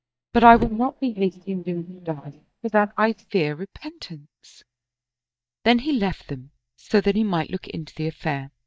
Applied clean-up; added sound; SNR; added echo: neural mask model DeepFilterNet 3.